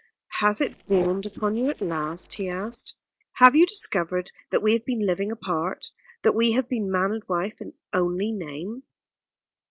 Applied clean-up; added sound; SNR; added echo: neural separator model SepFormer DNS4.